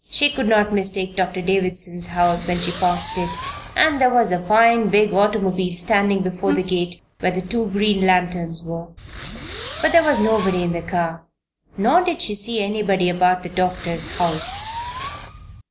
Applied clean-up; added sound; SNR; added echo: none; Fireworks + Wind instrument, woodwind instrument; 7 dB; none.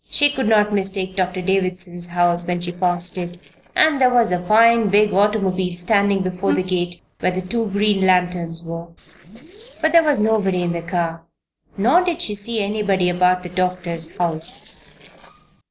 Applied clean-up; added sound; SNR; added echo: neural separator model SepFormer DNS4.